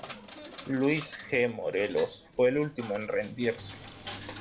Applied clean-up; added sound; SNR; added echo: none; Coin (dropping); 11 dB; none.